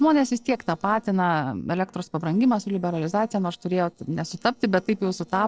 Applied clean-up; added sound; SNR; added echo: neural separator model SepFormer DNS4.